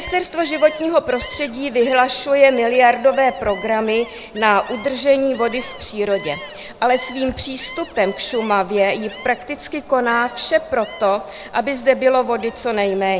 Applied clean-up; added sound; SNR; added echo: none; Gull, seagull; 18 dB; none.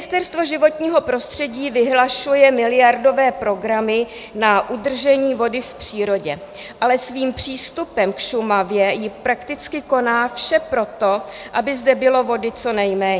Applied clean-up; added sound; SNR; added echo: none; none; none; none.